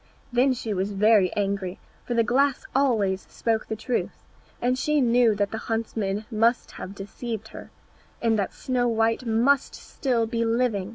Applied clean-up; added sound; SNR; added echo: none; none; none; none.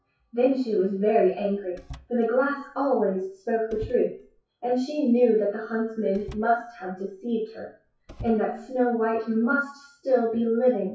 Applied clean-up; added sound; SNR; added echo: classical method WPE with log-MMSE.